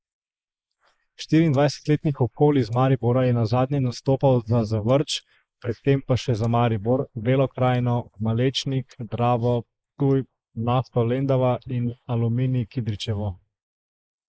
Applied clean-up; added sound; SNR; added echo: neural mask model Resemble Enhance denoiser.